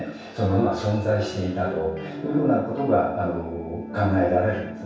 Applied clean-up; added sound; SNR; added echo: none; Electric guitar; 20 dB; reverberation time 0.7 s.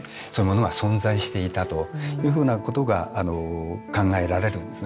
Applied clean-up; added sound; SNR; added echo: none; none; none; none.